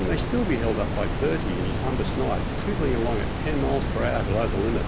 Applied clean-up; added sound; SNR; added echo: none; Water; -1 dB; none.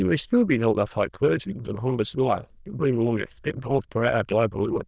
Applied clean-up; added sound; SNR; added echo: neural diffusion model UNIVERSE++.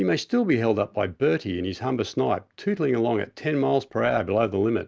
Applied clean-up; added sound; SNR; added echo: none; none; none; none.